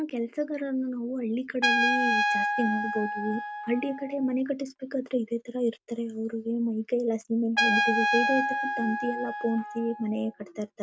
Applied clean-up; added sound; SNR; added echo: none; Trumpet; 1 dB; none.